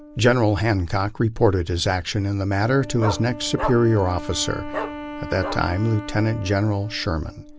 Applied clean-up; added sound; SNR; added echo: none; Wind instrument, woodwind instrument + Bark; 12 dB; none.